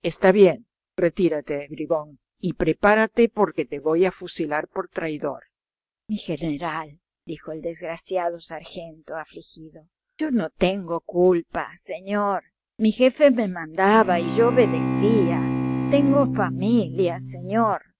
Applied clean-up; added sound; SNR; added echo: none; Bowed string instrument; 2 dB; none.